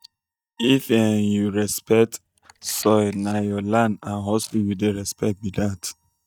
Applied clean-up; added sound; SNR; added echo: neural mask model DeepFilterNet 3.